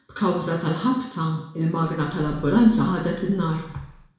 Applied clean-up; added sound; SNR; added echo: none; Engine starting / Car; 20 dB; reverberation time 0.6 s.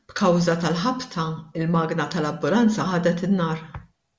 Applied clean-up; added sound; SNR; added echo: none; none; none; none.